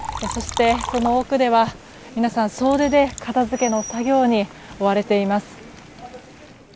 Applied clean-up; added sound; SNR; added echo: none; Liquid; 15 dB; none.